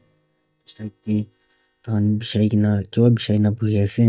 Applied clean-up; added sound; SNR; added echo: neural mask model DeepFilterNet 3.